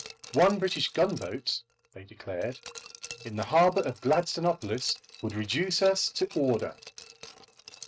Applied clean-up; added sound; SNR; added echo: neural mask model RNNoise.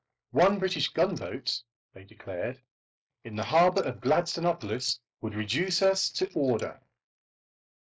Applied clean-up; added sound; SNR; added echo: neural mask model Resemble Enhance denoiser.